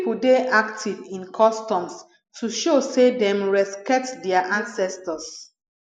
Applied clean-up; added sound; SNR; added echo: neural mask model Resemble Enhance denoiser.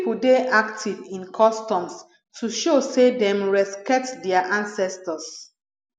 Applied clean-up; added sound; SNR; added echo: none; none; none; none.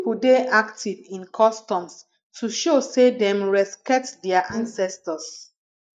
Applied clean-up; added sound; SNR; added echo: neural mask model DeepFilterNet 3.